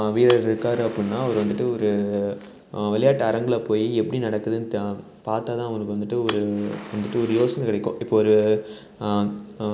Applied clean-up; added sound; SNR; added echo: none; Fire; 18 dB; none.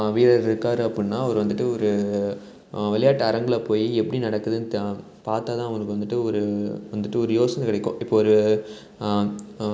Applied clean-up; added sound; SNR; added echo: none; none; none; none.